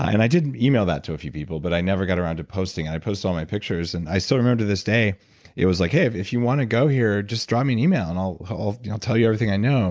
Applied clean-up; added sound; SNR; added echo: none; none; none; none.